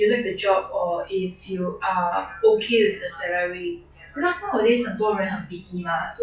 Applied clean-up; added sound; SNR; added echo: classical method log-MMSE.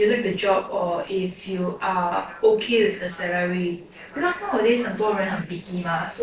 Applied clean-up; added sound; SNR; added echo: neural separator model SepFormer DNS4.